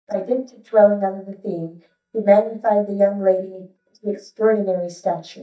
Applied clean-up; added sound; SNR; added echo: neural mask model DeepFilterNet 3.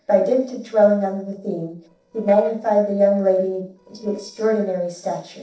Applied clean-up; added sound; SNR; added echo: neural separator model SepFormer DNS4.